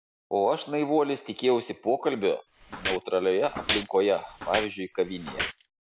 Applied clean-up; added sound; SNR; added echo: none; Walk, footsteps; 8 dB; none.